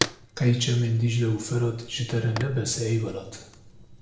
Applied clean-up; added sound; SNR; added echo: none; Fire; 11 dB; reverberation time 0.7 s.